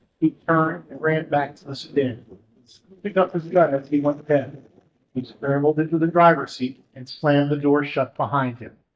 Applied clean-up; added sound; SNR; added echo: neural mask model DeepFilterNet 3.